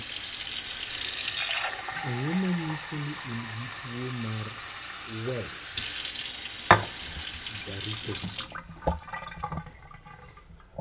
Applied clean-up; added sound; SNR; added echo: none; Fill (with liquid) / Sink (filling or washing); -4 dB; none.